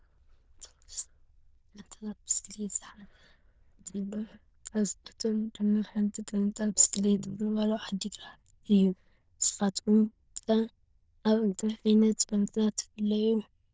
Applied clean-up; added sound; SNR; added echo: neural diffusion model UNIVERSE++.